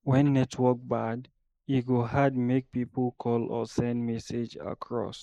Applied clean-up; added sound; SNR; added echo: neural mask model Resemble Enhance denoiser.